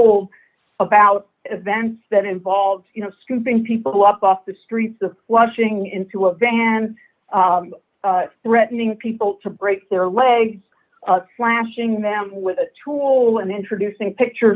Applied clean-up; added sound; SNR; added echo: none; none; none; none.